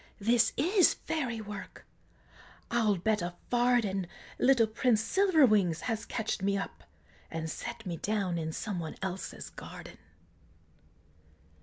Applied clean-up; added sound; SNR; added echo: none; none; none; none.